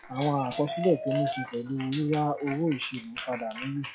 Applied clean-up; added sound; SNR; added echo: classical method log-MMSE.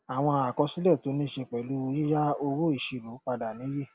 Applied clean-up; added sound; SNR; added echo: none; none; none; none.